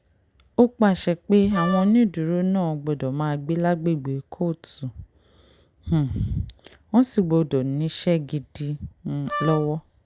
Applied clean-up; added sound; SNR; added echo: none; Wind instrument, woodwind instrument; 8 dB; none.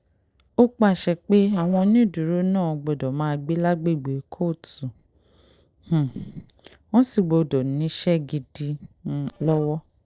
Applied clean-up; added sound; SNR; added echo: neural separator model SepFormer DNS4.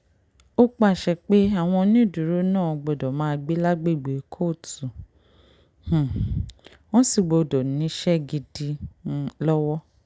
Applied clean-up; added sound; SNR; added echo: none; none; none; none.